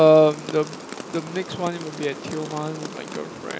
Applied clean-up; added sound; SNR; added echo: none; Rain; 14 dB; none.